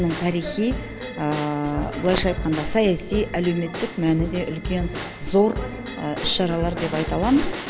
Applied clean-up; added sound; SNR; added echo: none; Bell / Drum / Drum kit; 9 dB; none.